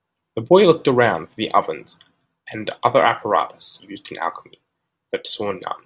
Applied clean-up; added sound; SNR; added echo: none; none; none; none.